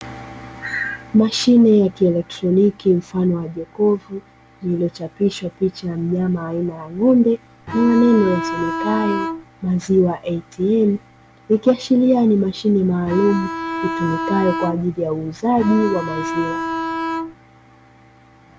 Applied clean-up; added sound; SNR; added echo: none; Bowed string instrument; 5 dB; none.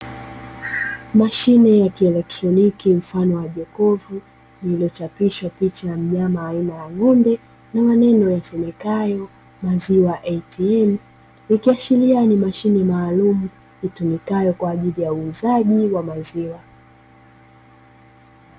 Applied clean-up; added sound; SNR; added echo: none; none; none; none.